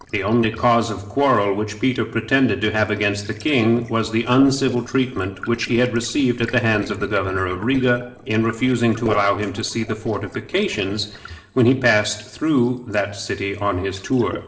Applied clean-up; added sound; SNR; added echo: neural separator model SepFormer DNS4.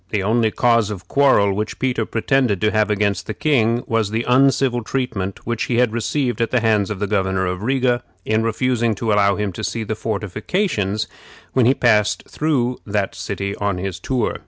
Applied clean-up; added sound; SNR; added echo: none; none; none; none.